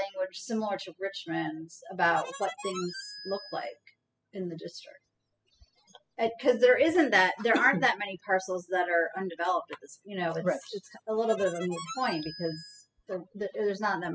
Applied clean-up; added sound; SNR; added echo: classical method spectral subtraction.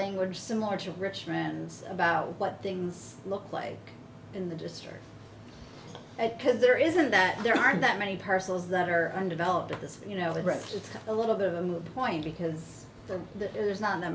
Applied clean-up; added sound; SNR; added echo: none; none; none; none.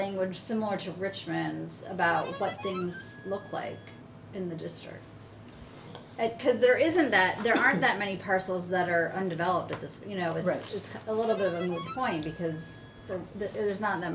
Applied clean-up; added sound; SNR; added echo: none; Harmonica; 13 dB; none.